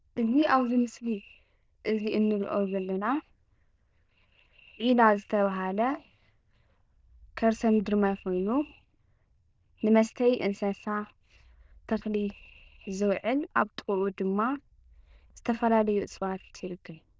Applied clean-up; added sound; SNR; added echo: neural diffusion model UNIVERSE++.